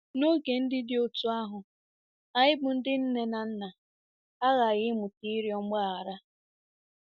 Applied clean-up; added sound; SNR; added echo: none; none; none; none.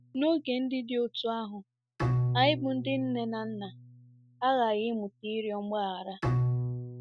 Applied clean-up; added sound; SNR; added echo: none; Bowed string instrument; 4 dB; none.